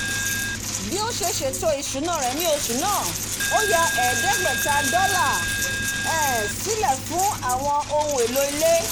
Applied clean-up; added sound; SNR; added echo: none; Coin (dropping); 2 dB; none.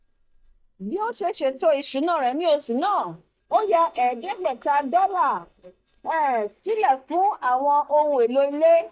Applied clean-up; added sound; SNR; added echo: neural mask model DeepFilterNet 3.